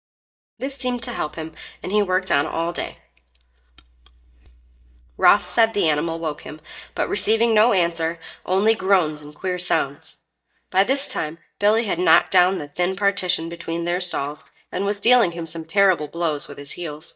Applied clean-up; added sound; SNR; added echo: neural mask model DeepFilterNet 3.